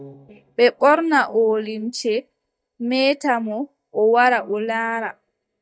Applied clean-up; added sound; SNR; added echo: neural mask model DeepFilterNet 3.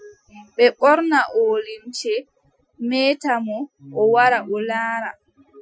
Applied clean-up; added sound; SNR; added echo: classical method Wiener filter.